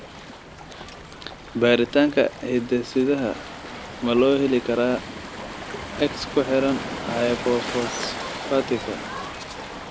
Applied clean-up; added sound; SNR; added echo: none; Waves, surf; 10 dB; none.